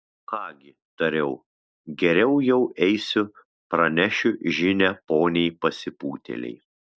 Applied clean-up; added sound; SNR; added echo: none; none; none; none.